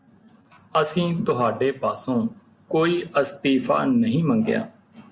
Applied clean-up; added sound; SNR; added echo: none; none; none; none.